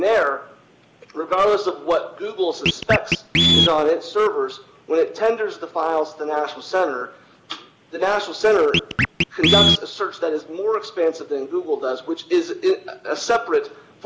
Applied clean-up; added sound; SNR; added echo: none; Scratching (performance technique); 0 dB; none.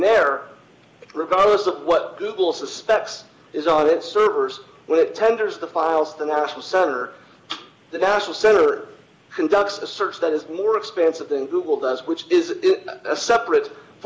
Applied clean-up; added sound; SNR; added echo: none; none; none; none.